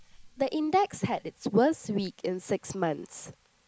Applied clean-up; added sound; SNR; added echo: neural mask model Resemble Enhance denoiser.